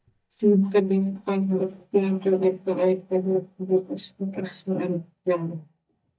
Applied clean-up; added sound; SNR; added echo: neural mask model DeepFilterNet 3.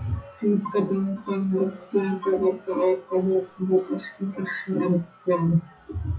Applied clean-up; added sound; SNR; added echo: classical method WPE with log-MMSE.